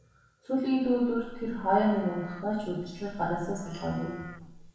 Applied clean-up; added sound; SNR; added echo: none; Livestock, farm animals, working animals; 16 dB; reverberation time 1.0 s.